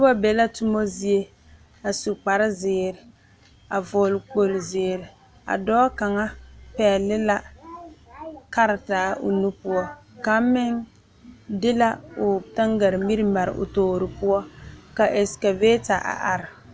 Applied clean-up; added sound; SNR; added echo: none; none; none; none.